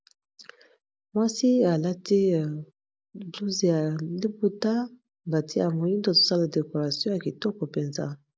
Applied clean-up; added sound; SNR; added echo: none; none; none; none.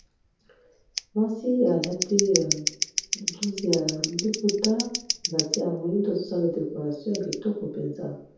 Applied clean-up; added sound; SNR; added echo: none; Scissors; 6 dB; reverberation time 0.7 s.